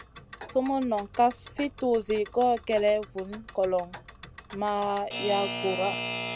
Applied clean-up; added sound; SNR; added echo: none; Alarm / Clock; 10 dB; none.